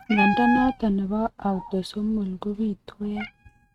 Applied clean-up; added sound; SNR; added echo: neural mask model RNNoise.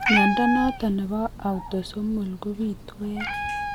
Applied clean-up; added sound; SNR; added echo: none; Meow; 3 dB; none.